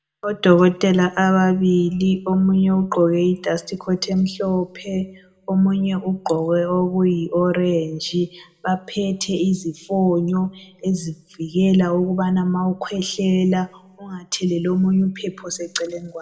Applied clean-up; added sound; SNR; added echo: none; none; none; reverberation time 0.7 s.